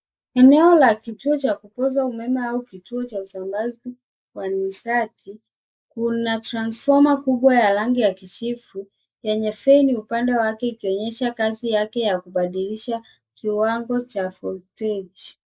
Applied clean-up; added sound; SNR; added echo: neural mask model Resemble Enhance denoiser.